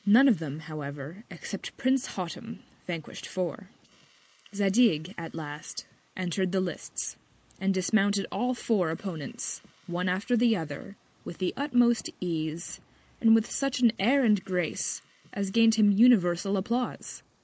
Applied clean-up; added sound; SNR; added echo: neural mask model Resemble Enhance denoiser.